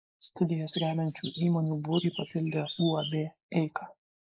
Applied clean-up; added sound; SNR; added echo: neural mask model Resemble Enhance denoiser.